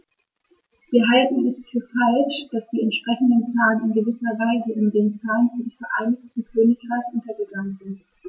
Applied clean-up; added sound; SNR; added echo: none; none; none; none.